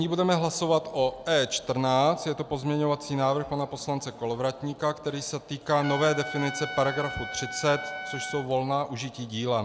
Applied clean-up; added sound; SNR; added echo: none; Trumpet; 9 dB; none.